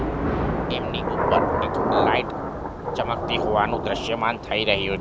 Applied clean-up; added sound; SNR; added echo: none; Thunder / Rain; -2 dB; none.